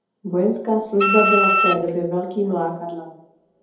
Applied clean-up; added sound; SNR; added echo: none; Wind instrument, woodwind instrument; -3 dB; reverberation time 2.1 s.